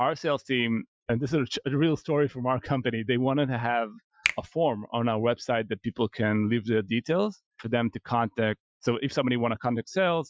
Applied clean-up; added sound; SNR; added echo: classical method Wiener filter.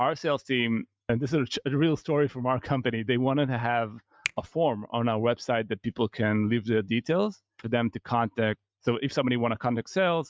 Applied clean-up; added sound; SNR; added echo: neural mask model RNNoise.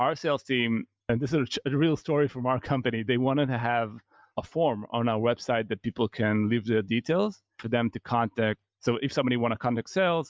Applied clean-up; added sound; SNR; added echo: none; none; none; none.